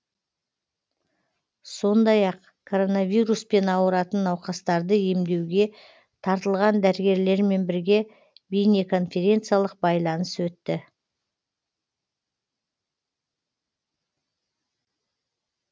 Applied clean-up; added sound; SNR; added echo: none; none; none; none.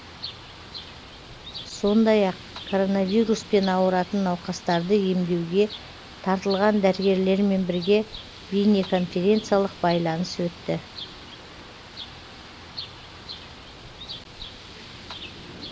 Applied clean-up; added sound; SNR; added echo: none; Bird; 15 dB; none.